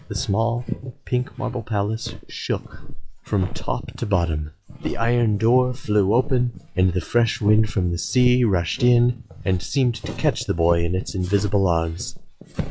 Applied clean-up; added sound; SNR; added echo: classical method log-MMSE.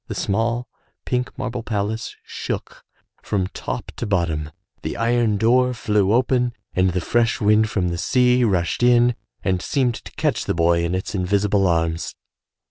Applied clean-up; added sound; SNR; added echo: none; none; none; none.